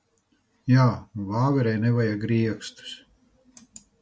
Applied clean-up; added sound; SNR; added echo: none; none; none; none.